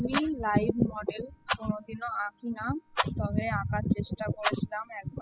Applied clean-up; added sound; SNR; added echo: classical method spectral subtraction.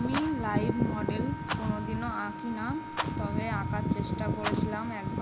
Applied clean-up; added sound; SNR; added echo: none; Rattle + Wind instrument, woodwind instrument; 8 dB; none.